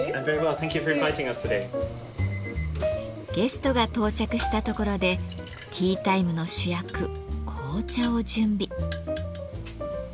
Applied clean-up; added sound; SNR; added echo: none; none; none; none.